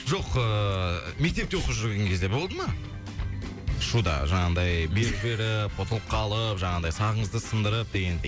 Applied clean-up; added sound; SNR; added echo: none; none; none; none.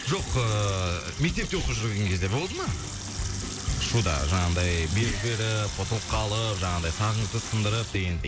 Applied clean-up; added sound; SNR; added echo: none; Sink (filling or washing) / Water tap, faucet; 11 dB; none.